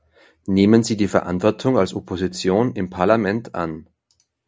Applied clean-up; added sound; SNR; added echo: none; none; none; none.